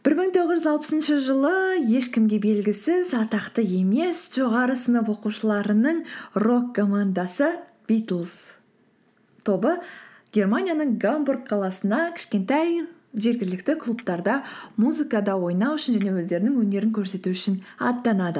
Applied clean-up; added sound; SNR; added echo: none; Chink, clink; 19 dB; none.